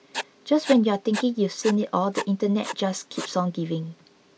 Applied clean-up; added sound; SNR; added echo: none; Writing; 13 dB; none.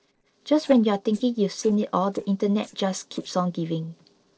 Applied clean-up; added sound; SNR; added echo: neural separator model SepFormer DNS4.